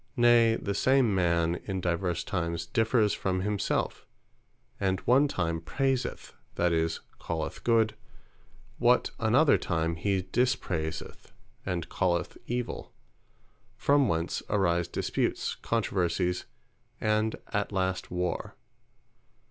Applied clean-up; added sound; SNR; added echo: none; none; none; none.